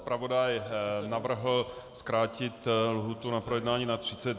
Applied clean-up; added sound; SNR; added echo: none; none; none; none.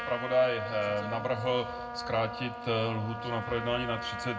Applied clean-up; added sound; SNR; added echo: none; Trumpet; 8 dB; reverberation time 0.3 s.